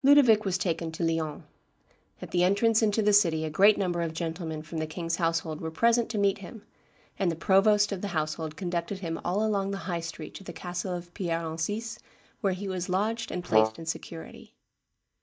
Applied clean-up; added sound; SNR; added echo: neural mask model DeepFilterNet 3.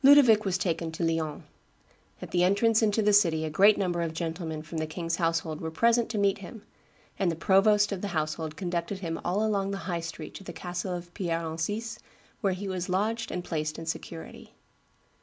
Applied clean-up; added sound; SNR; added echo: none; none; none; none.